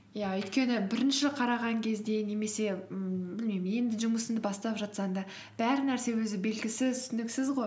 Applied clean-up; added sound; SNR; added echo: none; none; none; none.